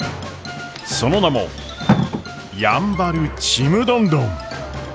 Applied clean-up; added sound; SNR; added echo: none; none; none; none.